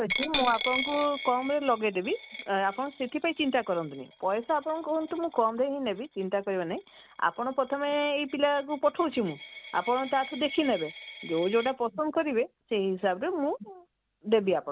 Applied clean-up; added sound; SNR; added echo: none; Coin (dropping); 13 dB; none.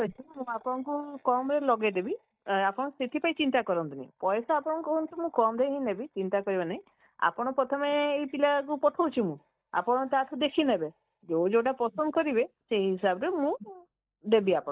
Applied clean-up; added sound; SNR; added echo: neural mask model DeepFilterNet 3.